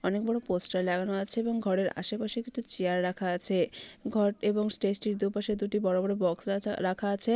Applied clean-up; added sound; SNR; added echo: none; none; none; none.